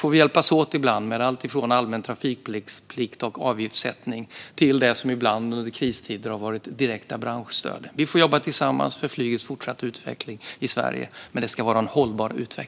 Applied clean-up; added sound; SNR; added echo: none; none; none; none.